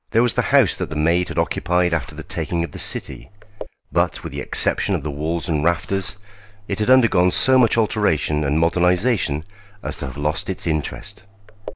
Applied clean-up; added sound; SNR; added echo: none; Zipper (clothing); 16 dB; none.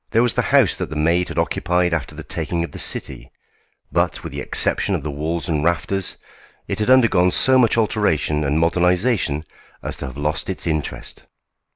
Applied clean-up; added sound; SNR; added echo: none; none; none; none.